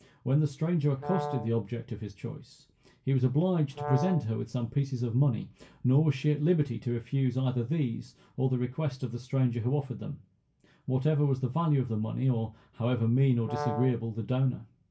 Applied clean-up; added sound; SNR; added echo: none; Brass instrument; 9 dB; reverberation time 0.2 s.